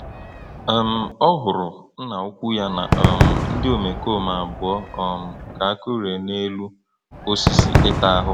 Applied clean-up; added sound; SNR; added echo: none; Crowd / Cheering / Fireworks; 0 dB; none.